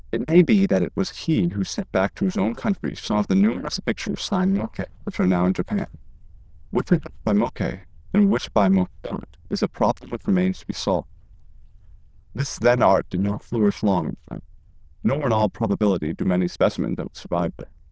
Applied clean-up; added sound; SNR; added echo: neural diffusion model UNIVERSE++.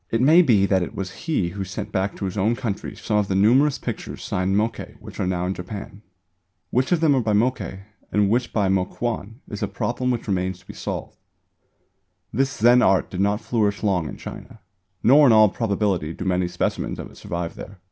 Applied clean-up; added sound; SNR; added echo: none; none; none; none.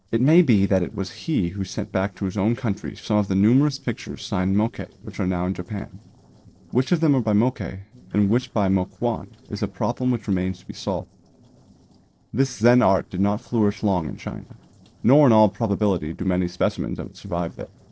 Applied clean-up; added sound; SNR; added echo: neural separator model SepFormer DNS4.